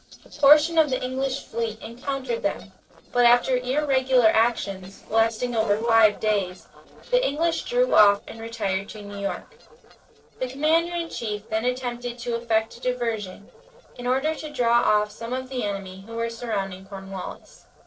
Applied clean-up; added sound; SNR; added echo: neural separator model SepFormer DNS4.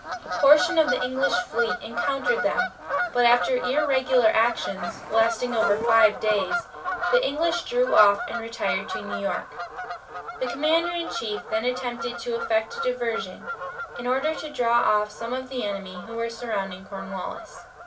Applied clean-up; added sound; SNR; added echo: none; Bird vocalization, bird call, bird song / Fowl; 6 dB; reverberation time 0.2 s.